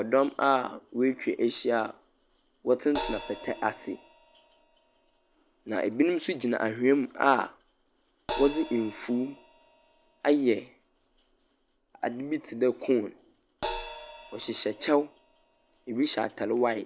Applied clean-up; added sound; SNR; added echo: none; Crash cymbal; 13 dB; none.